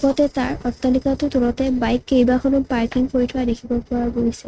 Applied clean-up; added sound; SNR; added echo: neural mask model RNNoise.